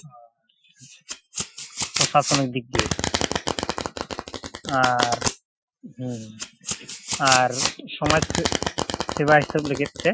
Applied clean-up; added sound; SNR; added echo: classical method Wiener filter.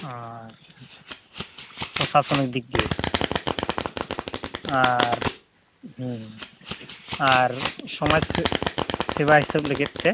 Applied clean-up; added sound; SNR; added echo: none; Domestic sounds, home sounds; 2 dB; none.